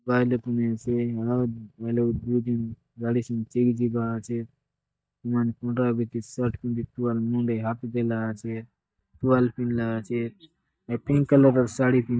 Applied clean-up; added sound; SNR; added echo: neural mask model DeepFilterNet 3.